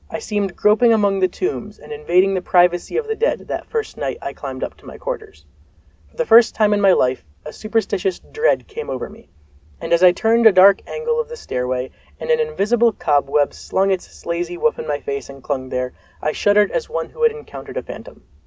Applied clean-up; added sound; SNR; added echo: none; none; none; none.